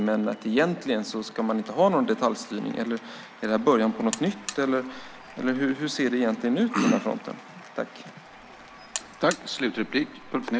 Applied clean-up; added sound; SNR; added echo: none; Applause / Cheering + Alarm; 17 dB; none.